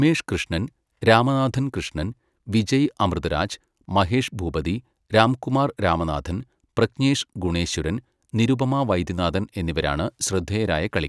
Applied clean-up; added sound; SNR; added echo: none; none; none; none.